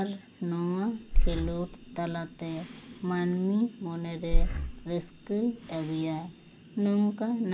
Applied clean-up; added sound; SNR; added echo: none; Breathing; -2 dB; none.